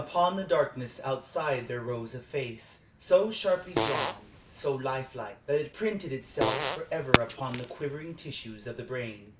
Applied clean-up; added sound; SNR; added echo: none; Fireworks + Fart; 4 dB; none.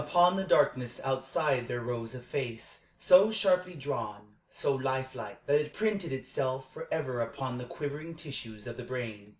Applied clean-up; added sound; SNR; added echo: none; none; none; none.